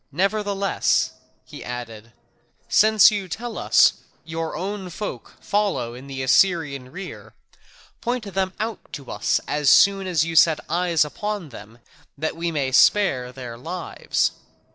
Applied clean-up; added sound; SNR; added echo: neural separator model SepFormer DNS4.